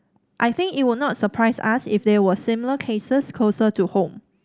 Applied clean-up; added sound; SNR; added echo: none; none; none; none.